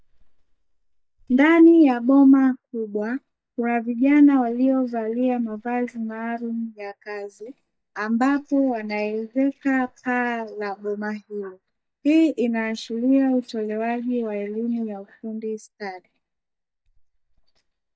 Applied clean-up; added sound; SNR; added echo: neural mask model DeepFilterNet 3.